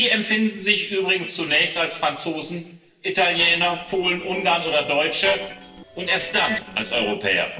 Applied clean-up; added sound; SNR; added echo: neural separator model SepFormer DNS4.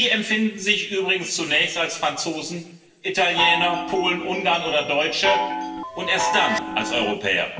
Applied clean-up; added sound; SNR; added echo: none; Chime; 4 dB; reverberation time 0.9 s.